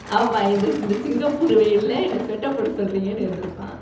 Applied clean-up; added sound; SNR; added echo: none; Truck; 15 dB; reverberation time 0.8 s.